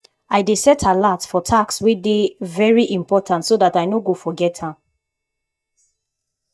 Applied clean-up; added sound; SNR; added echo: neural mask model DeepFilterNet 3.